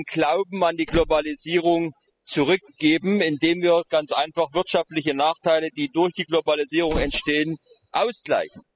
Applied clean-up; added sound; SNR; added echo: classical method spectral subtraction.